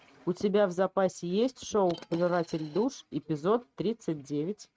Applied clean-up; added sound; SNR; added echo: neural mask model RNNoise.